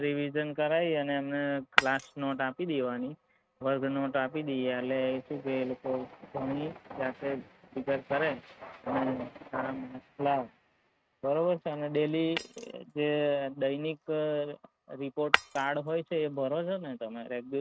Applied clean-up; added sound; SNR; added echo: neural mask model RNNoise.